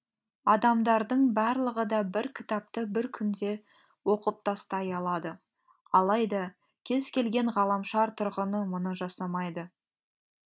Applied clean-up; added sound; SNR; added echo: none; none; none; none.